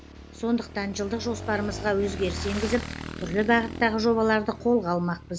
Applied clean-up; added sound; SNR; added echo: none; Motorcycle / Engine; 11 dB; none.